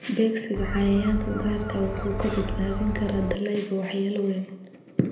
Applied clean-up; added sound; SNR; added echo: none; Gull, seagull; 4 dB; reverberation time 0.7 s.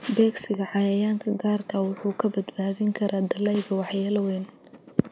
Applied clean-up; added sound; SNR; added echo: none; none; none; none.